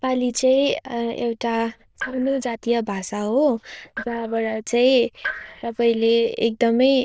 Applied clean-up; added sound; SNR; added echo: neural diffusion model UNIVERSE++.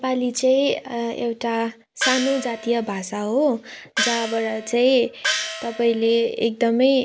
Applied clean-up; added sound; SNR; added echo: none; Gong; 6 dB; none.